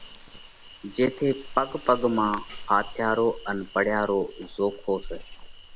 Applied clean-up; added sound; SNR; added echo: none; Tambourine + Insect; 13 dB; none.